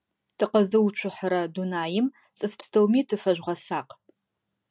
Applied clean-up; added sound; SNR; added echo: none; none; none; none.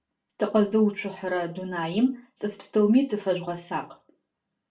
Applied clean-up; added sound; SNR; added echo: none; none; none; reverberation time 0.3 s.